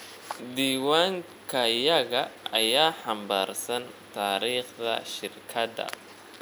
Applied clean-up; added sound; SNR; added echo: none; Clapping; 20 dB; none.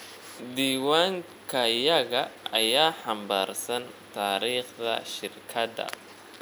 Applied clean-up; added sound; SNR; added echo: none; none; none; none.